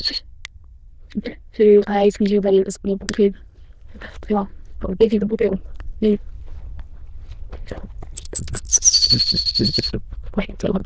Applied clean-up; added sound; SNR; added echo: neural diffusion model UNIVERSE++.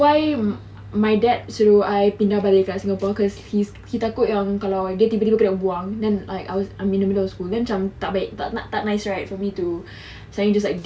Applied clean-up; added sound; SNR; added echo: none; none; none; none.